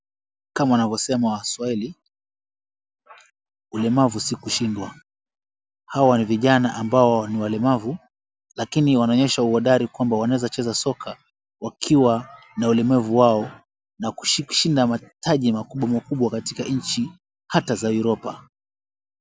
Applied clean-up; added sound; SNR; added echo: none; none; none; none.